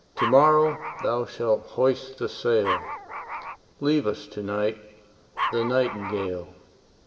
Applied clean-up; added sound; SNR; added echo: none; Dog; 6 dB; reverberation time 1.4 s.